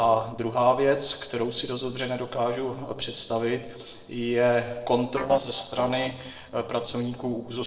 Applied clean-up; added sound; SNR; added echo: neural separator model SepFormer DNS4.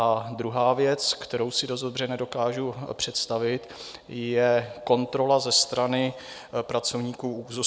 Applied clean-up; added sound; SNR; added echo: none; none; none; none.